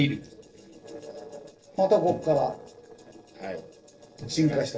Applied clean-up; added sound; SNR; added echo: neural separator model SepFormer DNS4.